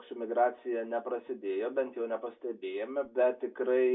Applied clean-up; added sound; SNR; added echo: none; none; none; reverberation time 0.2 s.